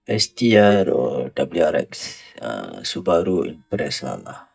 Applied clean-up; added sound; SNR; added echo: neural mask model DeepFilterNet 3.